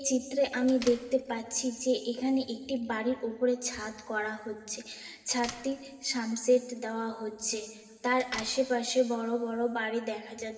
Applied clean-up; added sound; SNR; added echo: none; Door; 17 dB; reverberation time 2.6 s.